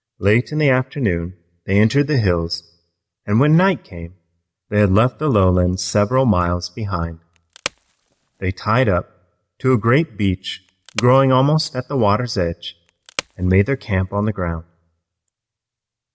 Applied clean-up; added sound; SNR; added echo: none; Wood; 16 dB; none.